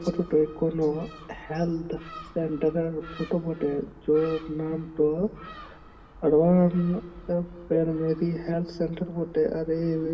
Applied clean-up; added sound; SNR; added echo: none; Gull, seagull; 20 dB; reverberation time 1.7 s.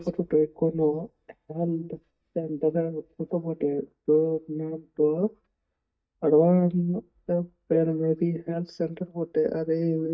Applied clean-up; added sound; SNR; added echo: neural mask model DeepFilterNet 3.